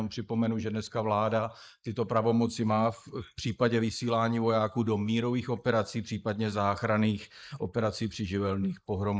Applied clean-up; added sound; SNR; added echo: neural mask model Resemble Enhance denoiser.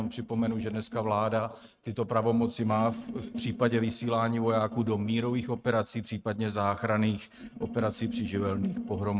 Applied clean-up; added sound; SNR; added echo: neural mask model RNNoise.